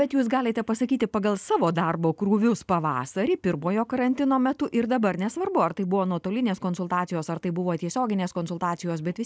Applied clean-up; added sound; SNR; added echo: none; none; none; none.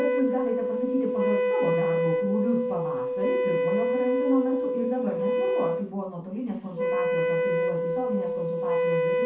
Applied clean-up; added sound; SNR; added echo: none; Wind instrument, woodwind instrument; -4 dB; reverberation time 0.6 s.